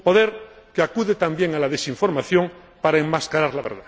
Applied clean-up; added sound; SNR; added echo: none; none; none; none.